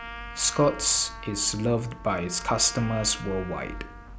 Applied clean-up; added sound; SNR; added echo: none; Trumpet; 15 dB; none.